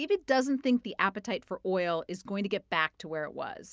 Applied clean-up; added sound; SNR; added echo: none; none; none; none.